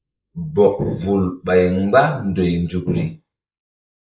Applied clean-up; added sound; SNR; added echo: neural mask model Resemble Enhance denoiser.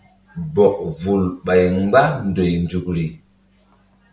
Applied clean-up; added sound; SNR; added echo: none; none; none; none.